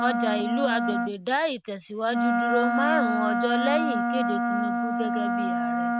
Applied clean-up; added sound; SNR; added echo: neural mask model RNNoise.